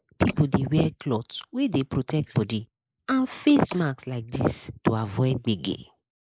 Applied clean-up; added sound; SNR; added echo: neural mask model Resemble Enhance denoiser.